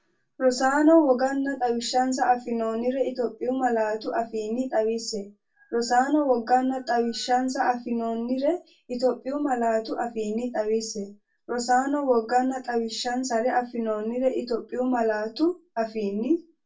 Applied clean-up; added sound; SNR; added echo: none; none; none; reverberation time 0.2 s.